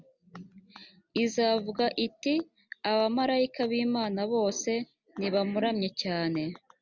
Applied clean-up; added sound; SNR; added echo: none; none; none; none.